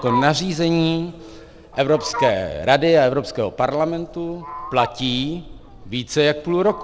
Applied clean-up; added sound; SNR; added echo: none; Fowl; 12 dB; none.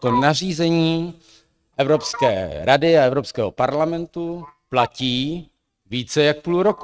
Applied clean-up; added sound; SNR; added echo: neural mask model RNNoise.